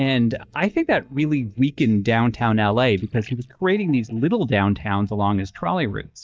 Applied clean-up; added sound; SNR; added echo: neural mask model DeepFilterNet 3.